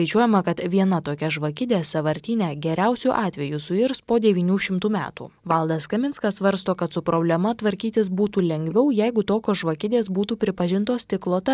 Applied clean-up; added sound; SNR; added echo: neural mask model DeepFilterNet 3.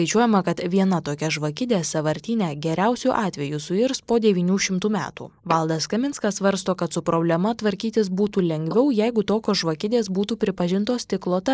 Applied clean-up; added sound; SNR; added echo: neural mask model Resemble Enhance denoiser.